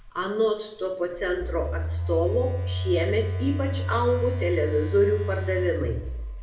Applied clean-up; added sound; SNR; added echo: none; Telephone; 3 dB; reverberation time 0.7 s.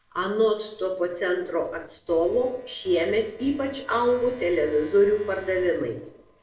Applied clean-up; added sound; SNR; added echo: neural separator model SepFormer DNS4.